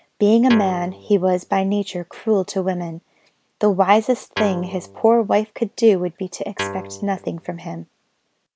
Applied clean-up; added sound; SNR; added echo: none; Guitar; 11 dB; none.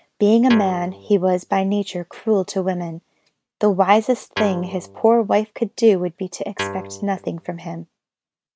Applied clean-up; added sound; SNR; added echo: neural mask model RNNoise.